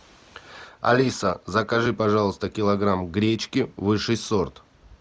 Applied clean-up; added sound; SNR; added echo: none; none; none; none.